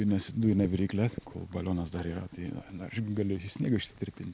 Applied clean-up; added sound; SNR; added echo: none; none; none; none.